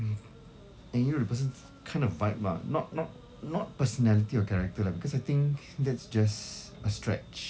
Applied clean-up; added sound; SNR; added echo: none; none; none; none.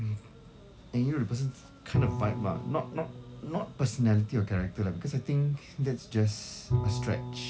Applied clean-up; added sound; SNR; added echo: none; Bowed string instrument; 7 dB; none.